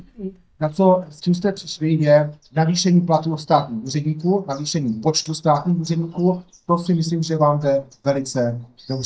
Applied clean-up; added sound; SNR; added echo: neural mask model DeepFilterNet 3.